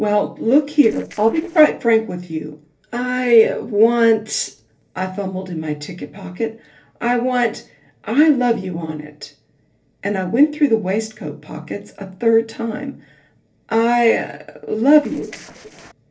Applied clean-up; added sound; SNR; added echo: neural separator model SepFormer DNS4.